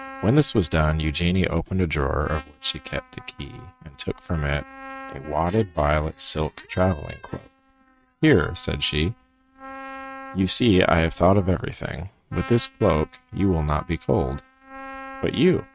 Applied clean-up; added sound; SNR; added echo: neural mask model RNNoise.